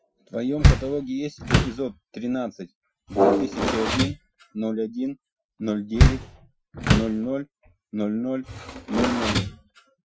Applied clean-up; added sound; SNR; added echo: classical method Wiener filter.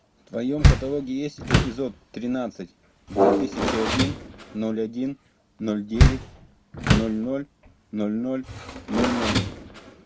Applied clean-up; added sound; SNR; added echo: none; Door + Brass instrument; -4 dB; none.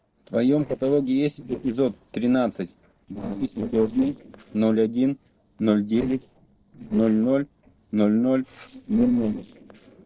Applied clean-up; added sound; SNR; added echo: neural separator model SepFormer DNS4.